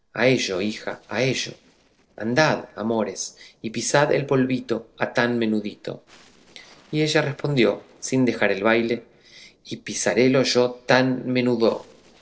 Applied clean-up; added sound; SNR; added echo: neural separator model SepFormer DNS4.